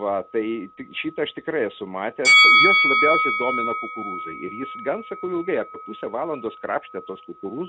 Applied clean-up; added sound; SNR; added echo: none; Bell; -5 dB; none.